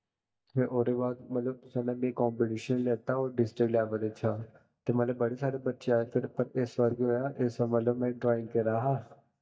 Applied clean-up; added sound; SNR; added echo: neural mask model DeepFilterNet 3.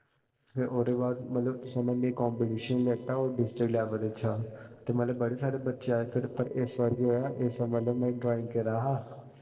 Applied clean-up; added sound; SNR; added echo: neural separator model SepFormer DNS4.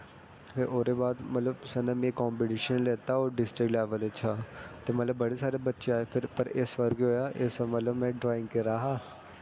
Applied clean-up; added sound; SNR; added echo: none; none; none; none.